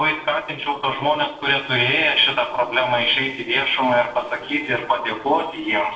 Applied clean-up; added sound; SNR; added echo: neural separator model SepFormer DNS4.